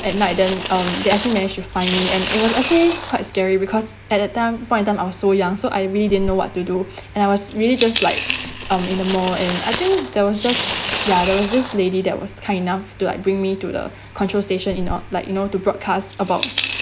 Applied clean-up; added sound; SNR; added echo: none; Coin (dropping); 8 dB; none.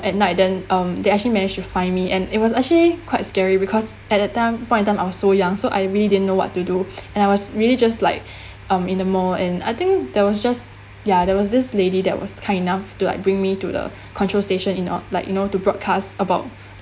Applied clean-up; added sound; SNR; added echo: none; none; none; none.